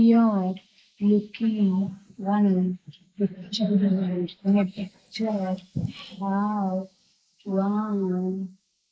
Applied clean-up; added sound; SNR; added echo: neural mask model Resemble Enhance denoiser.